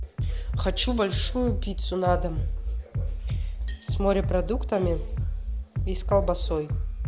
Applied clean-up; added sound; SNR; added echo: none; Bass drum; 1 dB; none.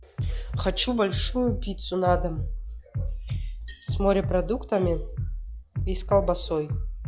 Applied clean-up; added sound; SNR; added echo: classical method log-MMSE.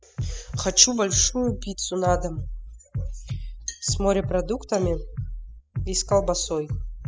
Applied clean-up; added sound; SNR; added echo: classical method spectral subtraction.